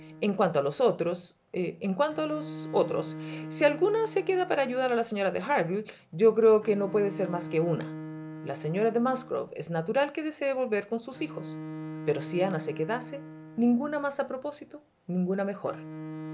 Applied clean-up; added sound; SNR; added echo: none; Bowed string instrument; 14 dB; none.